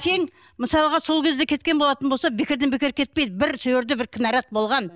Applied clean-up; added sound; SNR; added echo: none; none; none; none.